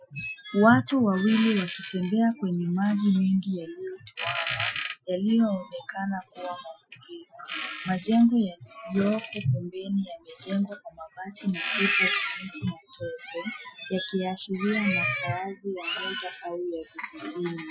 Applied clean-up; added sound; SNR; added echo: classical method Wiener filter.